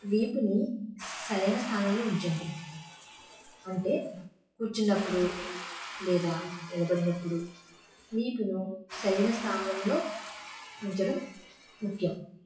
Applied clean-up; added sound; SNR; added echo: classical method WPE with log-MMSE.